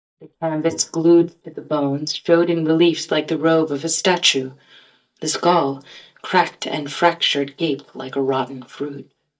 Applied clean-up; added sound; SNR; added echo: neural mask model DeepFilterNet 3.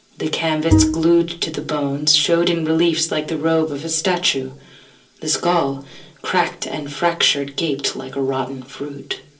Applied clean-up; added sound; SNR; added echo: none; Bowed string instrument; -1 dB; reverberation time 0.3 s.